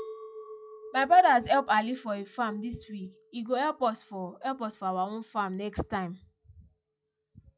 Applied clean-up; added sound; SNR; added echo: classical method log-MMSE.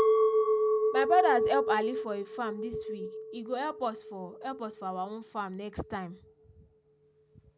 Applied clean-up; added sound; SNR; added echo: none; Chink, clink; -3 dB; none.